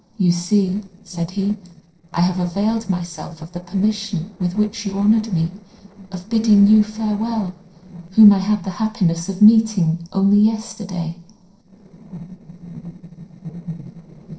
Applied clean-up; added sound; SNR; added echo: neural separator model SepFormer DNS4.